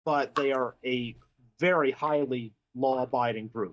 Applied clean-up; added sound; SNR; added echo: neural mask model DeepFilterNet 3.